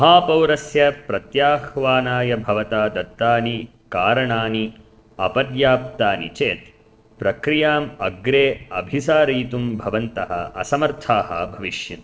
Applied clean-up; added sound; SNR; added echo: neural separator model SepFormer DNS4.